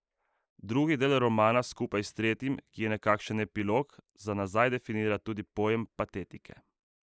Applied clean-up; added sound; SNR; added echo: neural mask model Resemble Enhance denoiser.